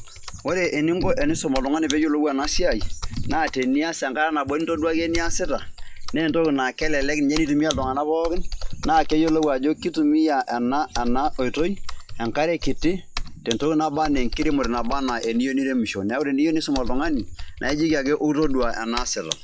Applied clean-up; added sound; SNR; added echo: classical method WPE with log-MMSE.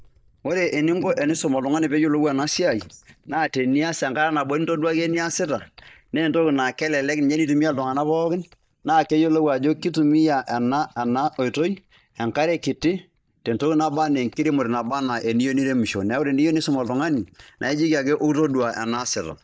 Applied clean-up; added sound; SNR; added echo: neural mask model DeepFilterNet 3.